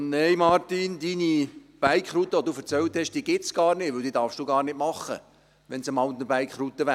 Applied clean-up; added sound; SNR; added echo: none; none; none; none.